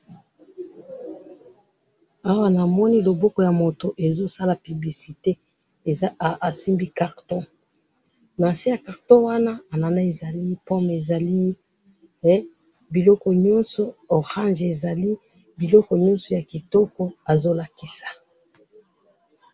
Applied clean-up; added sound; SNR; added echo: none; none; none; none.